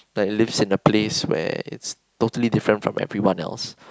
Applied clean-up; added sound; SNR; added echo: none; none; none; none.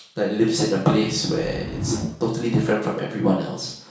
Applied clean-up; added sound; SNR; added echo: none; Whoosh, swoosh, swish; 11 dB; reverberation time 0.6 s.